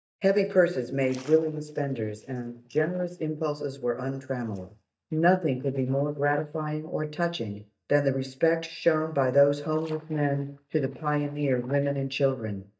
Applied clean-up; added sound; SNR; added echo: neural mask model DeepFilterNet 3.